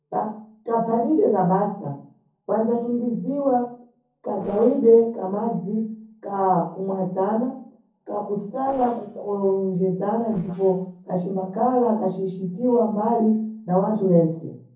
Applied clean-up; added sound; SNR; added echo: neural separator model SepFormer DNS4.